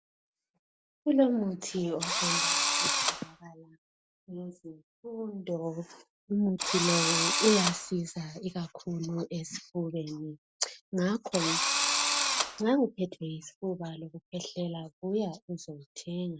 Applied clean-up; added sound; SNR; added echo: none; Engine / Drill; -4 dB; none.